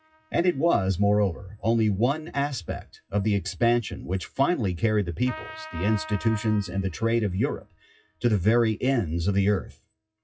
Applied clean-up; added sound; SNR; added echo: classical method WPE with log-MMSE.